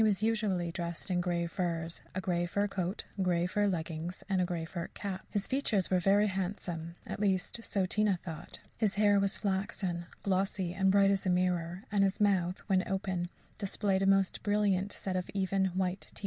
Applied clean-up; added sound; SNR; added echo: none; none; none; none.